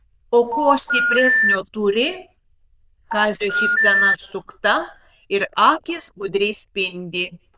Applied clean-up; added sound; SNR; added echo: neural diffusion model UNIVERSE++.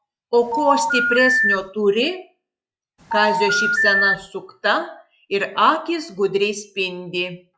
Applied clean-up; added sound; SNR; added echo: classical method log-MMSE.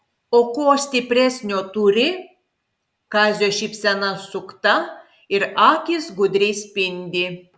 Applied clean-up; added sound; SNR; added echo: none; none; none; none.